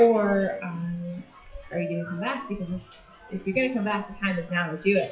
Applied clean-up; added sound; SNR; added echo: classical method WPE with log-MMSE.